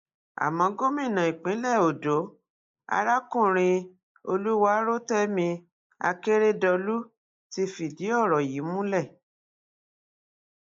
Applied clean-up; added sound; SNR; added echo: neural mask model Resemble Enhance denoiser.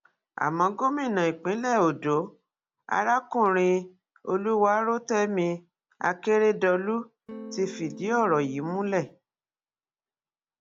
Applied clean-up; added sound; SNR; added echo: none; Electric guitar / Strum; 15 dB; none.